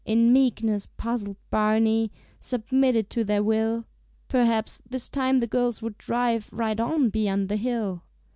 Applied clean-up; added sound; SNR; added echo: none; none; none; none.